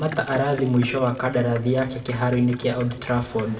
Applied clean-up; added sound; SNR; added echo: none; Boat, Water vehicle; 17 dB; reverberation time 0.6 s.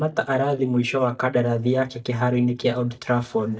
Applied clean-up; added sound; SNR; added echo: neural mask model DeepFilterNet 3.